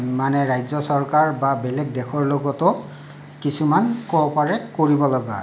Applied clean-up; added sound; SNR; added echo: none; none; none; none.